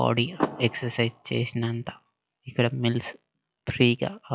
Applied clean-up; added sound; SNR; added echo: classical method log-MMSE.